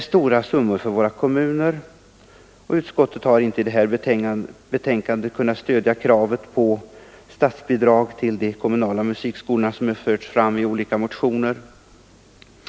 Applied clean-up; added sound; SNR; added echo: none; none; none; none.